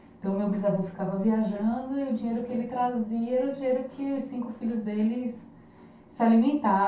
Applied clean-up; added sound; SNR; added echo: none; none; none; reverberation time 0.3 s.